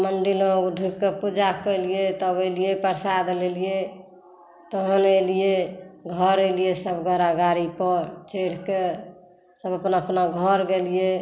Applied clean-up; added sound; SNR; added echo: none; none; none; none.